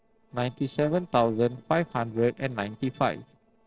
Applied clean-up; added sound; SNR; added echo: neural separator model SepFormer DNS4.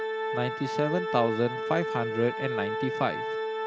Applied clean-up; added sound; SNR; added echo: none; Organ; 2 dB; none.